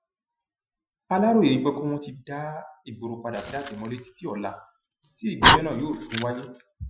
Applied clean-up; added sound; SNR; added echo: classical method Wiener filter.